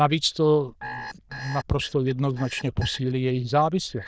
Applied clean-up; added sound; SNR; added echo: neural diffusion model UNIVERSE++.